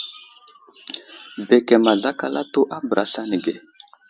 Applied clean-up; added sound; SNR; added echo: none; none; none; none.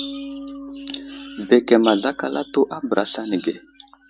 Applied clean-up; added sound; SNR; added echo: none; Bass guitar; 16 dB; none.